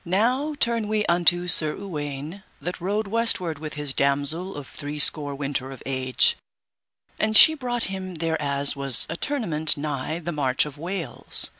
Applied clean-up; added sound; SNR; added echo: none; none; none; none.